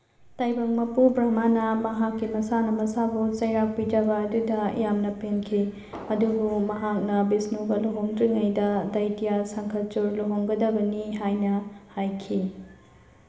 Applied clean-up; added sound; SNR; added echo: none; Fireworks; 17 dB; reverberation time 1.0 s.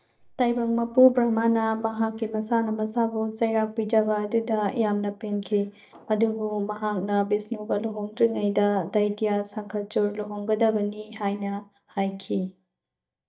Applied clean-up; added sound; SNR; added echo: neural mask model DeepFilterNet 3.